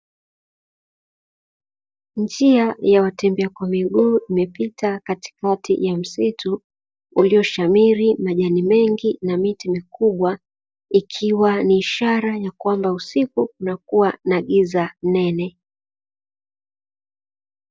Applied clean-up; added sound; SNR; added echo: neural mask model DeepFilterNet 3.